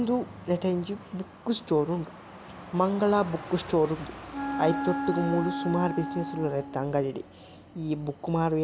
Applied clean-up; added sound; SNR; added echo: none; Wind instrument, woodwind instrument; 6 dB; none.